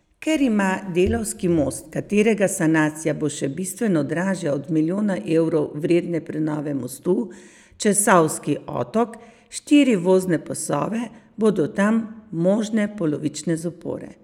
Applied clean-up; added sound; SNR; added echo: none; none; none; none.